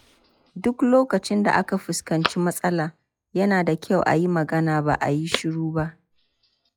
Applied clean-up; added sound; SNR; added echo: classical method log-MMSE.